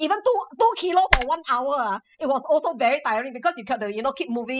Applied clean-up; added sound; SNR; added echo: classical method spectral subtraction.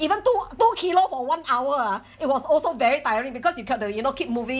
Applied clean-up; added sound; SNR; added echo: none; none; none; none.